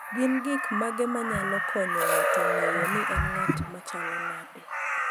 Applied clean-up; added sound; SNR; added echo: none; Crow; -4 dB; none.